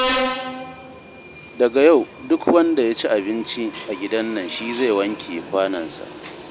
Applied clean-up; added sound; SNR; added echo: none; Subway, metro, underground; 9 dB; none.